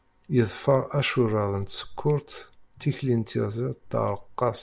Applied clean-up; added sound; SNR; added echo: none; none; none; none.